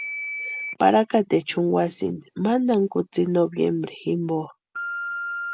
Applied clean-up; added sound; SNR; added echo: none; Telephone; 12 dB; none.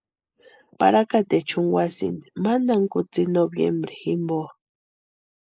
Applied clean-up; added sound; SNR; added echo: neural mask model Resemble Enhance denoiser.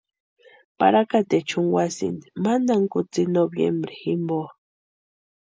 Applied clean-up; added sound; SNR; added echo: none; none; none; none.